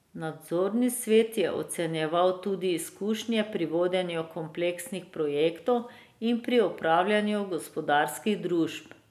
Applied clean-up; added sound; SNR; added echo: none; none; none; none.